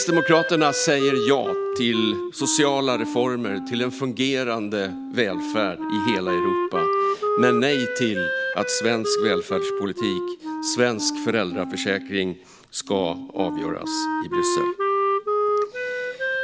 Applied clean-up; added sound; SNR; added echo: none; Wind instrument, woodwind instrument; 2 dB; none.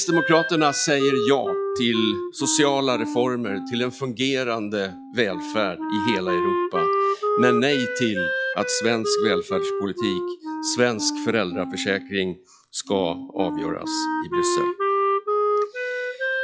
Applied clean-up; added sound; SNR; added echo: classical method log-MMSE.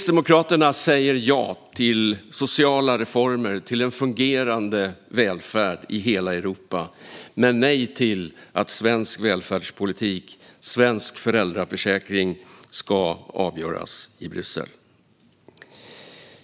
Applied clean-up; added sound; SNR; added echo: none; none; none; none.